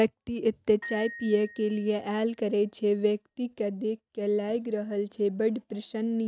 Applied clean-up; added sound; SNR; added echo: neural mask model RNNoise.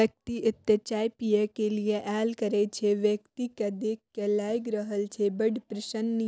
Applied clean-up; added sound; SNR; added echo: none; none; none; none.